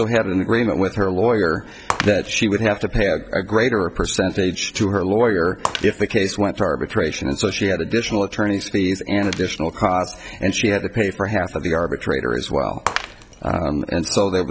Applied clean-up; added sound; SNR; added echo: none; Shatter; 15 dB; none.